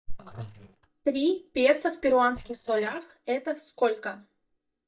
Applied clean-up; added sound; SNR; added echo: neural mask model DeepFilterNet 3.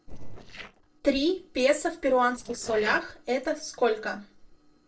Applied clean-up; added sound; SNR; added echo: neural separator model SepFormer DNS4.